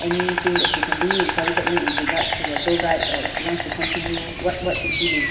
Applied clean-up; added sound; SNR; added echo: none; Insect; -1 dB; reverberation time 2.0 s.